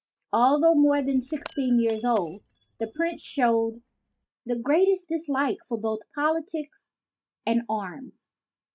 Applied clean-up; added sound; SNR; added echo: neural mask model RNNoise.